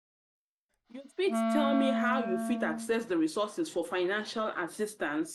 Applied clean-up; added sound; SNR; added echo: none; Wind instrument, woodwind instrument; 0 dB; none.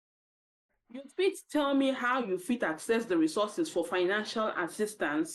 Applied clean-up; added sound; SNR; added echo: neural mask model Resemble Enhance denoiser.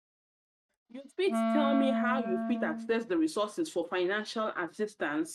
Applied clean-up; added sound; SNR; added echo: neural mask model RNNoise.